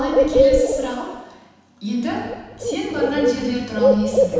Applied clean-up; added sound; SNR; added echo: none; Bird; -5 dB; reverberation time 1.1 s.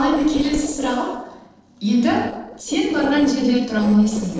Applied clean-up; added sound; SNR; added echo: neural separator model SepFormer DNS4.